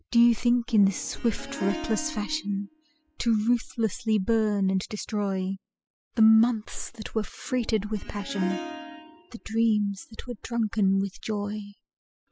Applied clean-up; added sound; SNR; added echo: classical method spectral subtraction.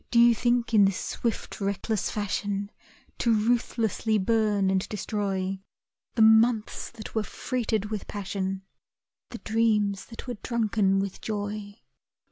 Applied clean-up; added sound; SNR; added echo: none; none; none; none.